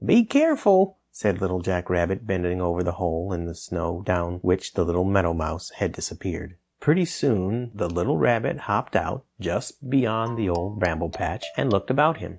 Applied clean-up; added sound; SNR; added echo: neural mask model RNNoise.